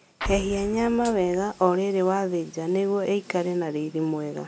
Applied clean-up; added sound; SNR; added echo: none; Explosion; 11 dB; none.